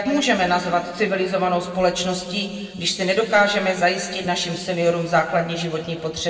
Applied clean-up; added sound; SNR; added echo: none; none; none; reverberation time 2.1 s.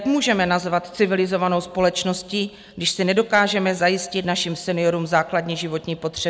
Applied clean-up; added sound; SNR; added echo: none; none; none; none.